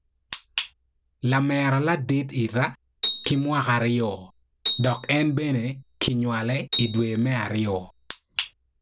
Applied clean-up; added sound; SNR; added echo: none; Piano; 7 dB; none.